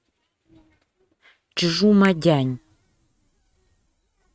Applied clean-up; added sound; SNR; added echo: neural mask model RNNoise.